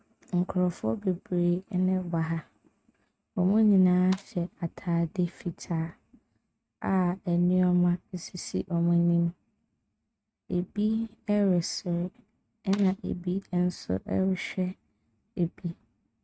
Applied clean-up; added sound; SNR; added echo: neural mask model RNNoise.